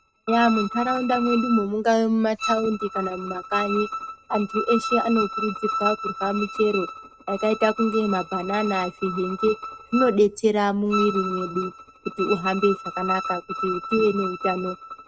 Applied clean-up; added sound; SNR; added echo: neural mask model RNNoise.